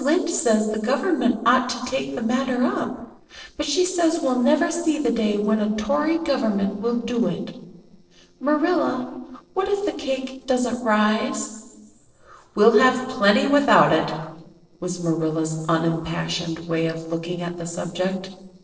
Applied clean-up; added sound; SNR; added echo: neural separator model SepFormer DNS4.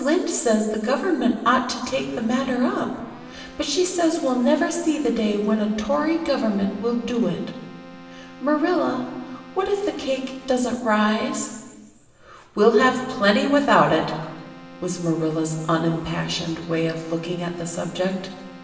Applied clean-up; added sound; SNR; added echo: none; Keyboard (musical); 20 dB; reverberation time 1.4 s.